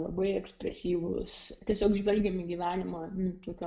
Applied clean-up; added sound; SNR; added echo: none; none; none; reverberation time 0.5 s.